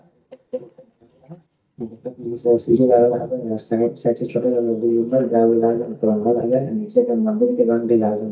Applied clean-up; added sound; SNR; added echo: neural mask model DeepFilterNet 3.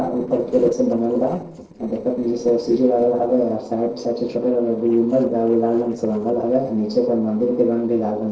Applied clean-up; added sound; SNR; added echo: neural separator model SepFormer DNS4.